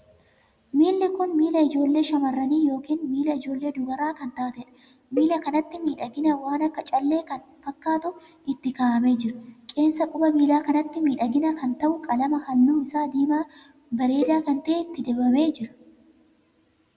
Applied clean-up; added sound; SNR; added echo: none; Cowbell; 14 dB; none.